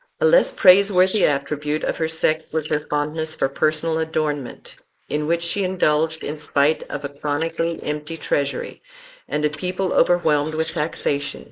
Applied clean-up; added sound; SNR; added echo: neural mask model Resemble Enhance denoiser.